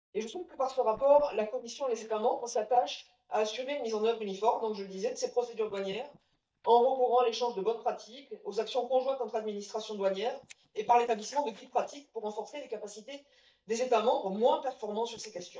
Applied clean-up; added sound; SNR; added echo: neural mask model DeepFilterNet 3.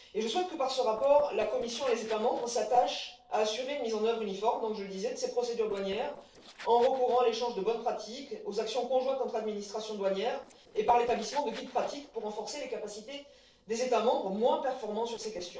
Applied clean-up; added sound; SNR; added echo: neural separator model SepFormer DNS4.